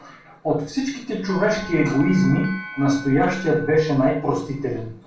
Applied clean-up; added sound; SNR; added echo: none; Bell; 15 dB; reverberation time 0.4 s.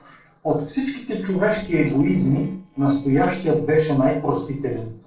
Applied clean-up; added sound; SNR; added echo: neural separator model SepFormer DNS4.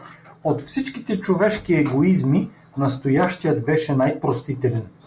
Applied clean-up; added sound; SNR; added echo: none; none; none; none.